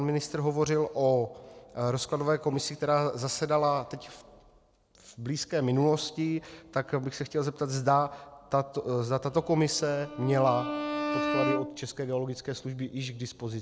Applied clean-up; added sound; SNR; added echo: none; Bowed string instrument; 5 dB; none.